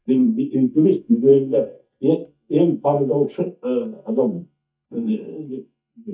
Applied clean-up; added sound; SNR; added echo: neural mask model DeepFilterNet 3.